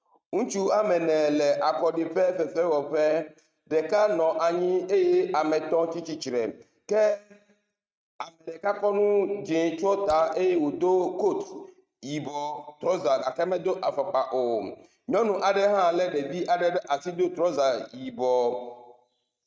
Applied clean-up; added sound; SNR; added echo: neural mask model RNNoise.